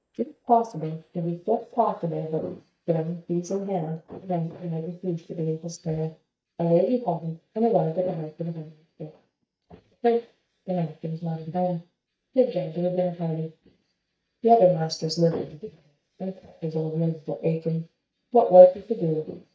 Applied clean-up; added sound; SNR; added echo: neural mask model DeepFilterNet 3.